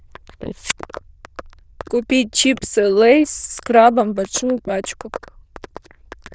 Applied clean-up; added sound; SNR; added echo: neural diffusion model UNIVERSE++.